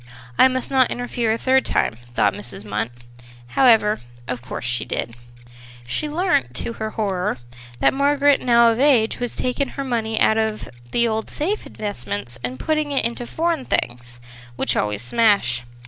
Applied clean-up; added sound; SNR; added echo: none; Scissors; 19 dB; none.